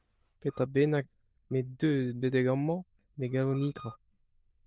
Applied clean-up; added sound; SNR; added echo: neural diffusion model UNIVERSE++.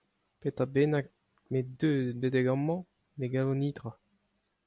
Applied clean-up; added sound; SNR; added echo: none; none; none; none.